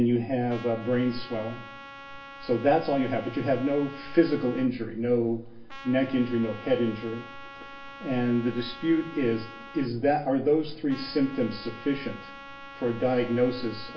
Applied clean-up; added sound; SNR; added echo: none; Trumpet; 17 dB; reverberation time 0.3 s.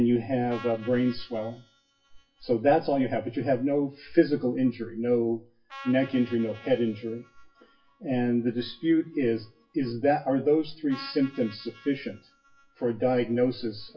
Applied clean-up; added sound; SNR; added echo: classical method WPE with log-MMSE.